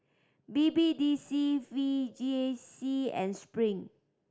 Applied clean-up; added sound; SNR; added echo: none; none; none; none.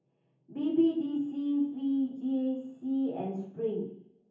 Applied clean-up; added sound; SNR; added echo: none; none; none; reverberation time 0.7 s.